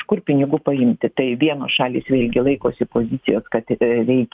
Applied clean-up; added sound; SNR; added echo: neural mask model RNNoise.